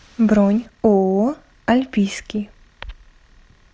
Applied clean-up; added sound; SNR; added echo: none; none; none; none.